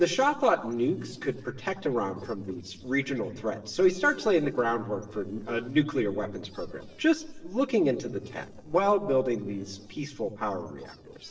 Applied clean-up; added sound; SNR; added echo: neural separator model SepFormer DNS4.